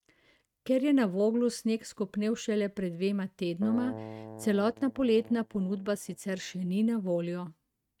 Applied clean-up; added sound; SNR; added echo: neural mask model RNNoise.